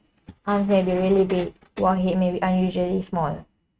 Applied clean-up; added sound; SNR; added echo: neural mask model RNNoise.